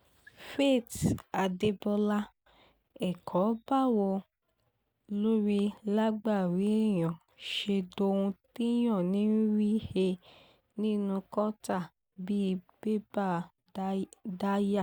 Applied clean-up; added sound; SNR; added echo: none; none; none; none.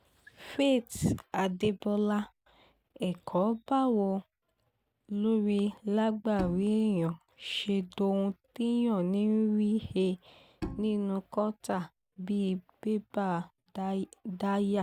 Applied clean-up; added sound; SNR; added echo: none; Bowed string instrument; 12 dB; none.